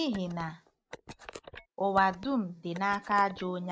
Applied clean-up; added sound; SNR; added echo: neural mask model RNNoise.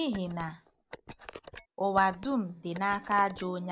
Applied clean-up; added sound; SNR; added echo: none; Telephone; 17 dB; none.